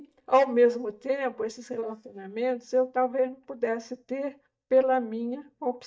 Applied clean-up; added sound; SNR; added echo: neural mask model DeepFilterNet 3.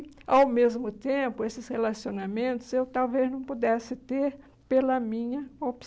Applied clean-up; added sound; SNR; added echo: none; none; none; none.